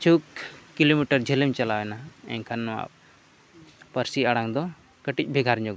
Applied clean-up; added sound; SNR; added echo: none; none; none; none.